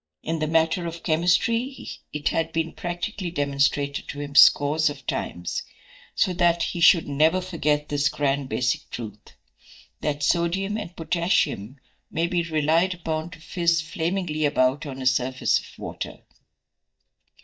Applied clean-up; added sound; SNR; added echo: neural mask model DeepFilterNet 3.